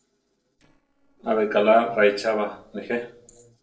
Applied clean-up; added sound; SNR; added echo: neural separator model SepFormer DNS4.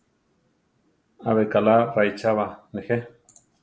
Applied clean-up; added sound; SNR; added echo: none; none; none; none.